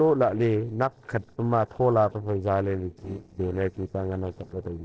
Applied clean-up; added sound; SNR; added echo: neural separator model SepFormer DNS4.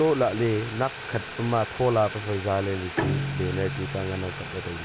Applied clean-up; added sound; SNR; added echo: none; Bowed string instrument + Boiling; 6 dB; none.